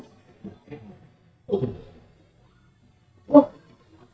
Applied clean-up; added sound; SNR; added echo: neural mask model DeepFilterNet 3.